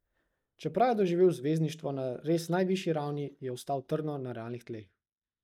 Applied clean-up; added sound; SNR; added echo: neural mask model DeepFilterNet 3.